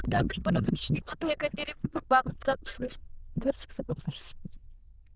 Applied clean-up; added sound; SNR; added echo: neural diffusion model UNIVERSE++.